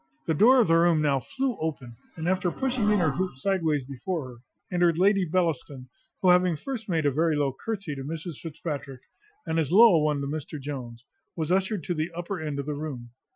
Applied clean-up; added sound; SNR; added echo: classical method Wiener filter.